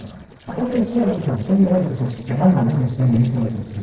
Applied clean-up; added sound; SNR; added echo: neural separator model SepFormer DNS4.